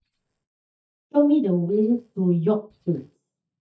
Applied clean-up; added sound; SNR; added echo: neural mask model DeepFilterNet 3.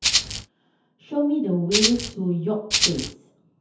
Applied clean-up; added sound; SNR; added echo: none; Rattle (instrument); -3 dB; reverberation time 0.5 s.